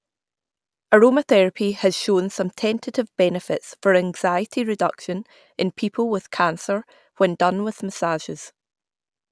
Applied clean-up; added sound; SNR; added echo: none; none; none; none.